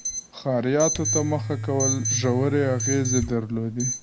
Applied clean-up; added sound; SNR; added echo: none; Domestic sounds, home sounds + Alarm; 4 dB; none.